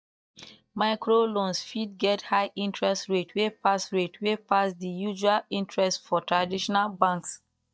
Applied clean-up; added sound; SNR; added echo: neural mask model DeepFilterNet 3.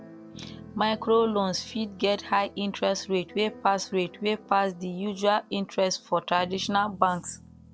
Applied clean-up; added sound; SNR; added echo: none; Keyboard (musical) + Bass guitar; 20 dB; none.